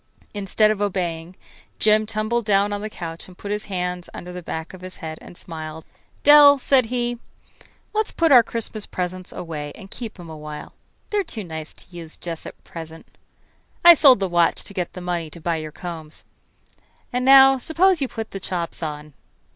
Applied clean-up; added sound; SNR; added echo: none; none; none; none.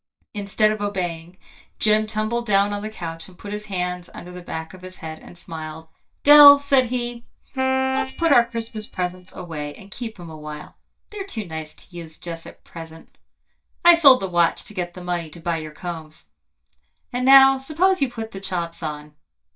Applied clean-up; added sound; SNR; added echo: neural mask model DeepFilterNet 3.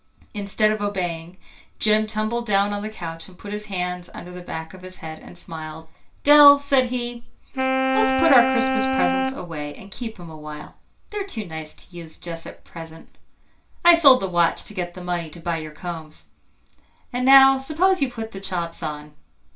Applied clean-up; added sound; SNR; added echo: none; Wind instrument, woodwind instrument; 0 dB; reverberation time 0.2 s.